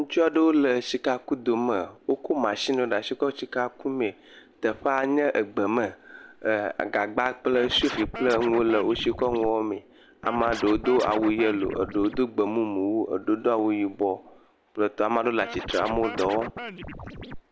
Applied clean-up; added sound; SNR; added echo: none; Scratching (performance technique); 10 dB; none.